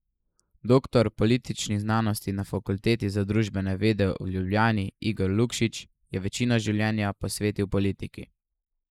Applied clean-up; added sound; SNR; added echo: neural mask model Resemble Enhance denoiser.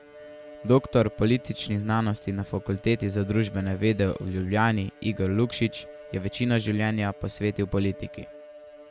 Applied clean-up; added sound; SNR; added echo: none; Wind instrument, woodwind instrument + Bowed string instrument; 19 dB; none.